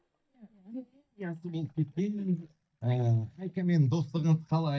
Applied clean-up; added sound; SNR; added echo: neural mask model DeepFilterNet 3.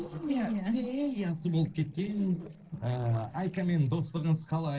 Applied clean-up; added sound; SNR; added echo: neural separator model SepFormer DNS4.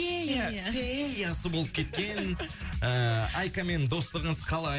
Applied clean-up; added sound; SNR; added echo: none; none; none; none.